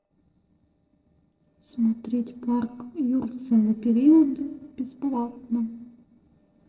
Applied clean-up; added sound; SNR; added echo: neural separator model SepFormer DNS4.